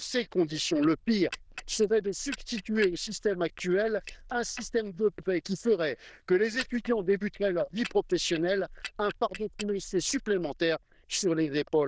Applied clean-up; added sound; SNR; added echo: neural diffusion model UNIVERSE++.